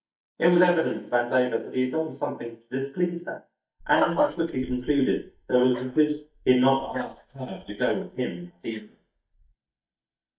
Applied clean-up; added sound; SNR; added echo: neural mask model DeepFilterNet 3.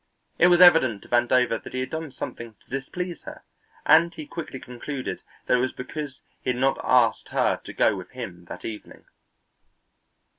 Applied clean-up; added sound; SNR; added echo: none; none; none; none.